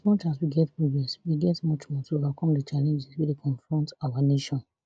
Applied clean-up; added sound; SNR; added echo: none; none; none; none.